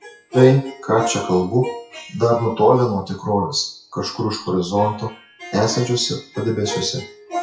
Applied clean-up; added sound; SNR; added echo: classical method WPE with log-MMSE.